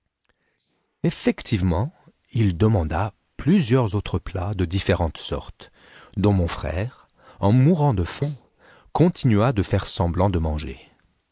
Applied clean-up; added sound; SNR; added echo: neural mask model Resemble Enhance denoiser.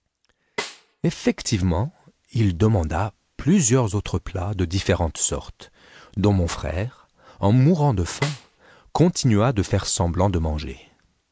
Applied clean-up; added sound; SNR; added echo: none; Snare drum; 15 dB; none.